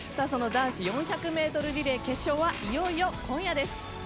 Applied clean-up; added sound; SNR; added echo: none; Squeak; 16 dB; none.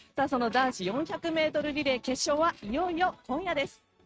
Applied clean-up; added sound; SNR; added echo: neural mask model RNNoise.